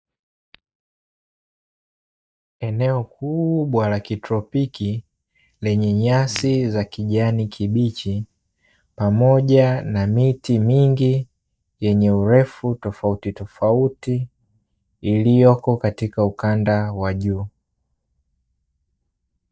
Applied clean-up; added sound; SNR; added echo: neural mask model DeepFilterNet 3.